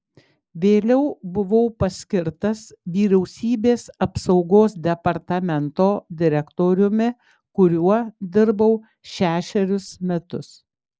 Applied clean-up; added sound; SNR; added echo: neural mask model Resemble Enhance denoiser.